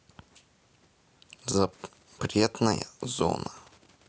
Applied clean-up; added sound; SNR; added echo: none; none; none; none.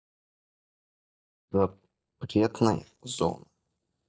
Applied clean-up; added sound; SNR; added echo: neural mask model DeepFilterNet 3.